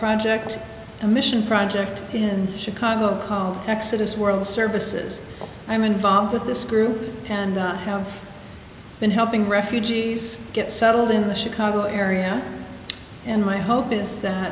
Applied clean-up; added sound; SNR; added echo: none; none; none; none.